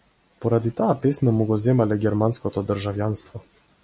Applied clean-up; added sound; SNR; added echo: none; none; none; none.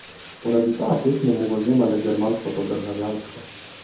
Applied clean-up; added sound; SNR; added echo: none; Bathtub (filling or washing); 20 dB; reverberation time 0.6 s.